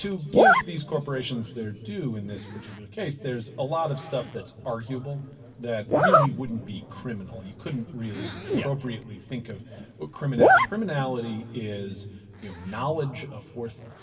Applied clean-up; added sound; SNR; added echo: none; Zipper (clothing); -3 dB; reverberation time 2.6 s.